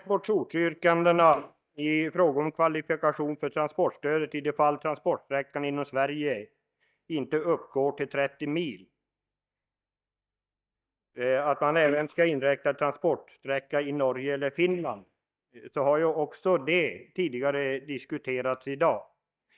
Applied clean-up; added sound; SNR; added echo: neural mask model DeepFilterNet 3.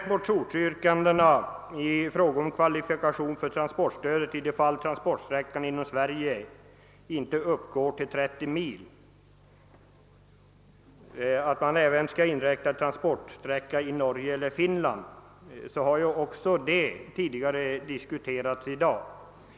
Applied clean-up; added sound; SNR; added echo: none; none; none; none.